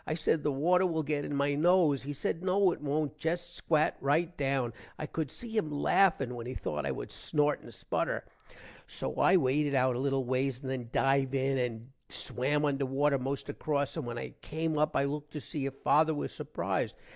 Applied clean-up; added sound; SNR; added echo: none; none; none; none.